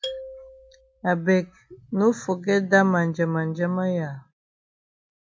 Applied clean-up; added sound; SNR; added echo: neural mask model RNNoise.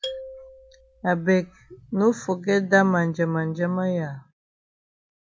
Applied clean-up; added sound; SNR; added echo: none; Marimba, xylophone; 15 dB; none.